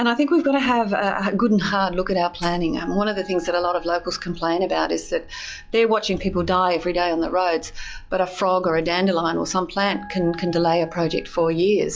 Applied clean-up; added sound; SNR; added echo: classical method log-MMSE.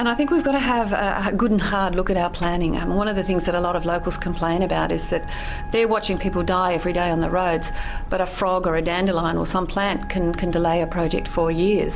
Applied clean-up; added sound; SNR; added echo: none; Wind instrument, woodwind instrument + Clapping; 19 dB; none.